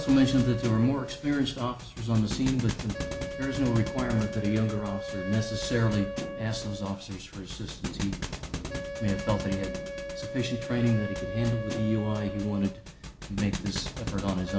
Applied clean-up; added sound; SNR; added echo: none; Wind instrument, woodwind instrument + Thump, thud; 7 dB; none.